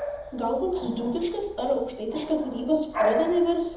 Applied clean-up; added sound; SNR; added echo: none; Bark / Bird vocalization, bird call, bird song; 6 dB; reverberation time 0.8 s.